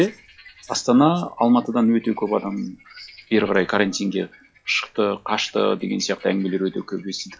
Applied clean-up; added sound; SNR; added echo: classical method log-MMSE.